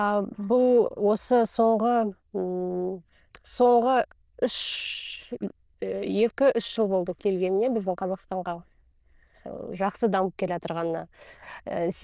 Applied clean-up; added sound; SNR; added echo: neural diffusion model UNIVERSE++.